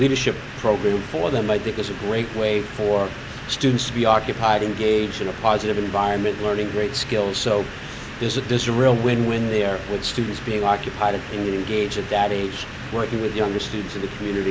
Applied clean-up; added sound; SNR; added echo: none; none; none; none.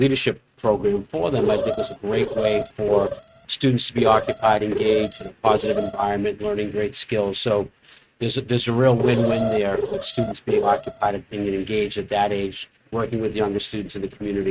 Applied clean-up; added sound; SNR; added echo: neural mask model RNNoise.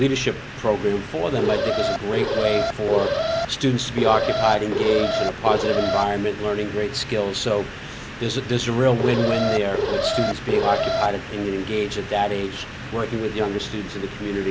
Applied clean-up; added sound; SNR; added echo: none; Alarm; 1 dB; none.